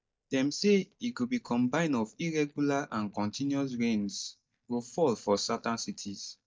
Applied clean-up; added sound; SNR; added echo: neural mask model DeepFilterNet 3.